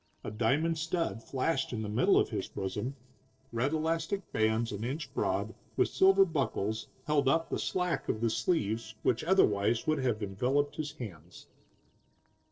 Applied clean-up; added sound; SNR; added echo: neural separator model SepFormer DNS4.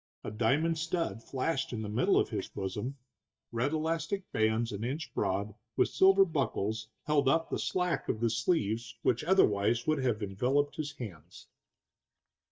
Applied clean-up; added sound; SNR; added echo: neural mask model DeepFilterNet 3.